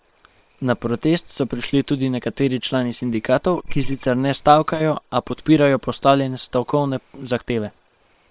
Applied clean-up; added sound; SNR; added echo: neural separator model SepFormer WHAM!.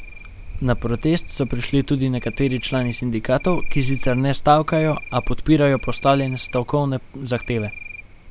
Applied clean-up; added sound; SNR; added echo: none; Cricket; 14 dB; none.